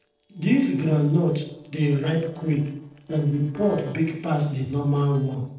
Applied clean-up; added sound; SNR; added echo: neural separator model SepFormer DNS4.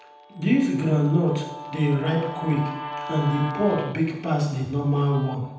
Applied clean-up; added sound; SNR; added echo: none; Guitar; 13 dB; reverberation time 0.8 s.